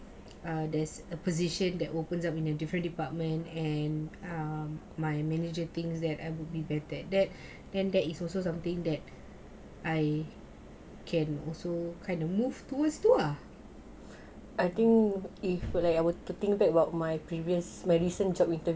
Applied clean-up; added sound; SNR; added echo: none; none; none; none.